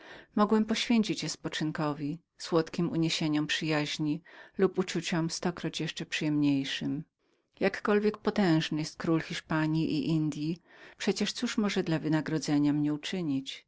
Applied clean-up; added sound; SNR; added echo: none; none; none; none.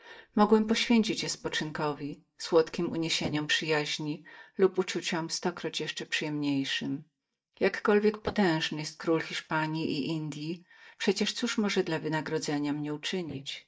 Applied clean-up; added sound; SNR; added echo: neural mask model DeepFilterNet 3.